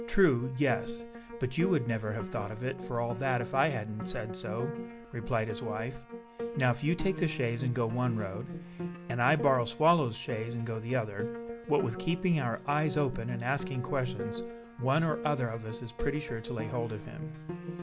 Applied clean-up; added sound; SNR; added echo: none; Piano; 9 dB; none.